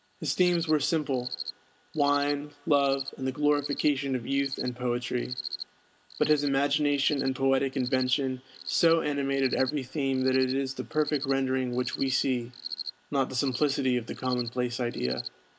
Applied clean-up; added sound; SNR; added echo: none; Cricket; 13 dB; none.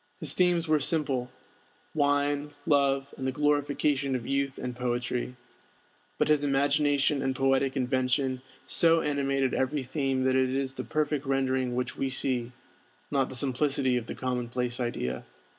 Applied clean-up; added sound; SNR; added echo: none; none; none; none.